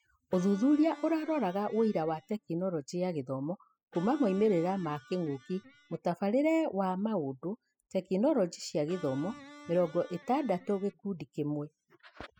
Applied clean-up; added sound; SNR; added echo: classical method spectral subtraction.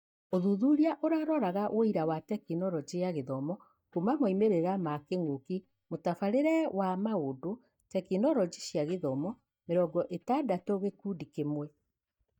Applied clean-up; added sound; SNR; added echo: neural mask model DeepFilterNet 3.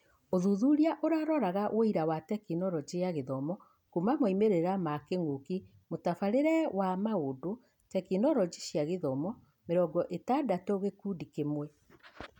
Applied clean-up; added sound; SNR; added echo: none; none; none; none.